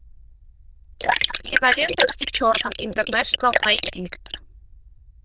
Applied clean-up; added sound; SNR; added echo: neural diffusion model UNIVERSE++.